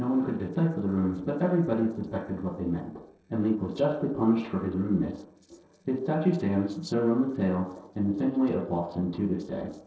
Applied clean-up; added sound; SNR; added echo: neural separator model SepFormer DNS4.